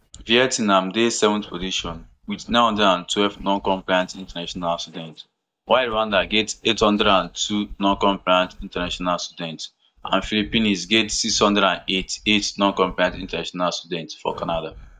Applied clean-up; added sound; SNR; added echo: neural mask model DeepFilterNet 3.